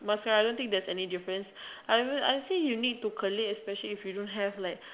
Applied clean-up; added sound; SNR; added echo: none; none; none; none.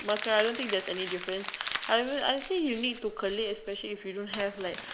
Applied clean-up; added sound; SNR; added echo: none; Crumpling, crinkling; 10 dB; none.